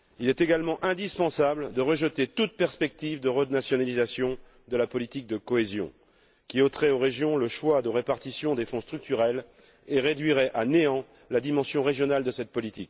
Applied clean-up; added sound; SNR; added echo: none; none; none; none.